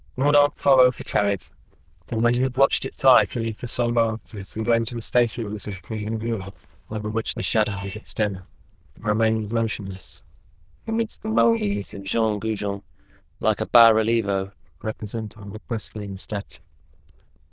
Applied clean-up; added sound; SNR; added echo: neural diffusion model UNIVERSE++.